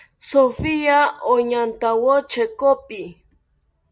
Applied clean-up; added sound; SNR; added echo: none; none; none; none.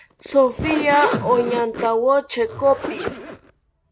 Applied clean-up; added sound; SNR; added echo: none; Zipper (clothing); 9 dB; none.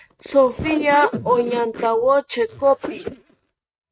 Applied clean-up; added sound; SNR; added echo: neural mask model RNNoise.